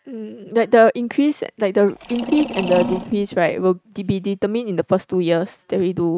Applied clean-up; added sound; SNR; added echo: neural mask model RNNoise.